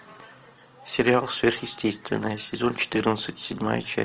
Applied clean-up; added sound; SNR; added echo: none; none; none; none.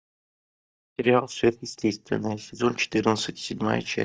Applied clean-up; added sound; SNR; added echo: neural mask model DeepFilterNet 3.